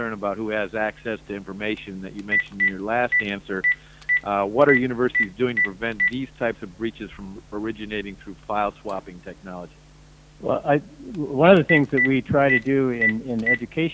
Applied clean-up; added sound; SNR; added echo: none; Telephone; 4 dB; none.